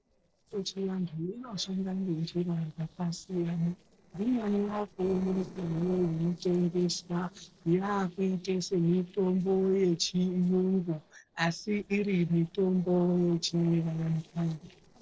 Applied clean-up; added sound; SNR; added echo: neural separator model SepFormer DNS4.